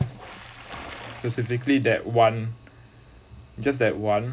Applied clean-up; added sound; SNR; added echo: none; Water / Splash, splatter; 14 dB; none.